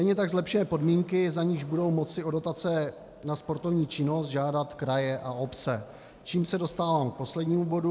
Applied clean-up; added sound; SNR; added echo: none; none; none; none.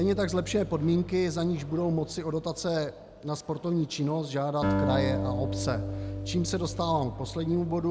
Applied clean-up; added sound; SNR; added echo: none; Acoustic guitar; 6 dB; none.